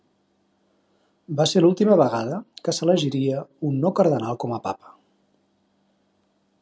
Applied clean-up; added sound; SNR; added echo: none; none; none; none.